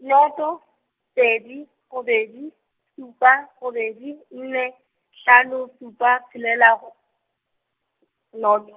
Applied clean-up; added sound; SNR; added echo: none; none; none; none.